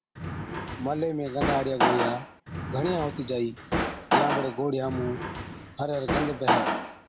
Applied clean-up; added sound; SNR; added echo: none; Drawer open or close; -1 dB; none.